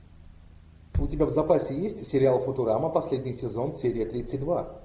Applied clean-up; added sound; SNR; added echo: none; Bass drum; 11 dB; none.